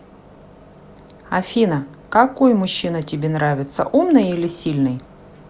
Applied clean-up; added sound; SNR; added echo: none; none; none; none.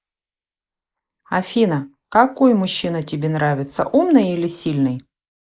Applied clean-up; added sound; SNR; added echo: neural mask model Resemble Enhance denoiser.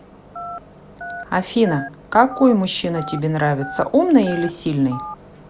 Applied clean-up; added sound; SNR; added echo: none; Telephone; 15 dB; none.